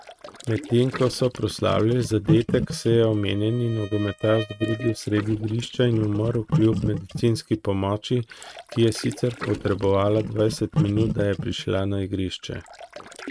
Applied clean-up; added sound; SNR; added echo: neural mask model RNNoise.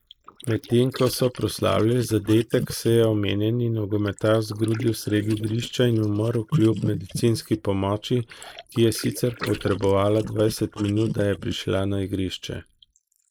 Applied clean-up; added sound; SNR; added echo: neural mask model Resemble Enhance denoiser.